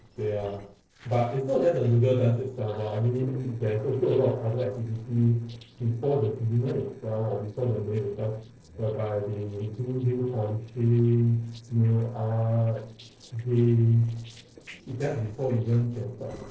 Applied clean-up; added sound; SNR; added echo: neural separator model SepFormer DNS4.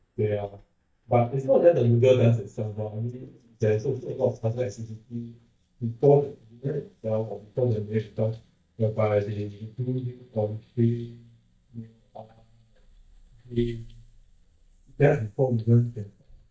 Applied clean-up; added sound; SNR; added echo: neural mask model DeepFilterNet 3.